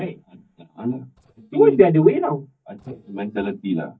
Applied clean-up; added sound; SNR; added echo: neural mask model DeepFilterNet 3.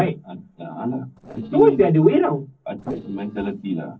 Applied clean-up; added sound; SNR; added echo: neural separator model SepFormer DNS4.